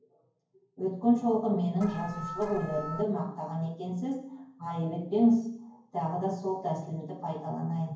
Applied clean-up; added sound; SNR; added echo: none; Alarm; 10 dB; reverberation time 0.9 s.